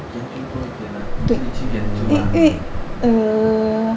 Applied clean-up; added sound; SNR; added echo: none; Buzz; 2 dB; none.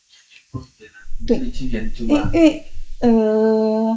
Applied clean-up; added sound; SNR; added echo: neural mask model Resemble Enhance denoiser.